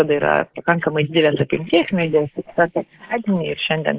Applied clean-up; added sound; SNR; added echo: neural mask model Resemble Enhance denoiser.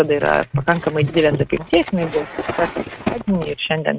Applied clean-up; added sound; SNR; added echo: neural mask model RNNoise.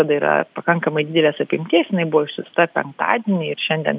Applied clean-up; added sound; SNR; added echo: none; none; none; none.